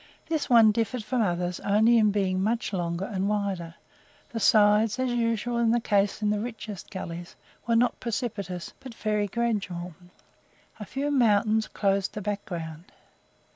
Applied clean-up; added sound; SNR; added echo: none; none; none; none.